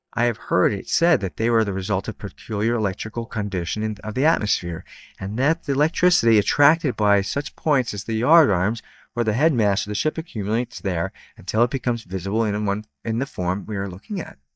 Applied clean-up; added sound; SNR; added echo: neural mask model DeepFilterNet 3.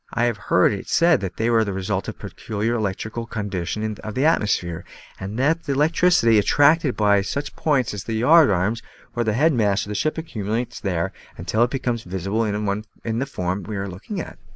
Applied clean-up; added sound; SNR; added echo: none; none; none; none.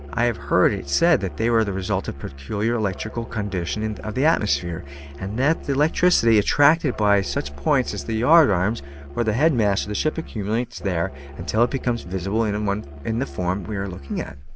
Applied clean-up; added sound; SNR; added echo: none; Musical instrument; 14 dB; none.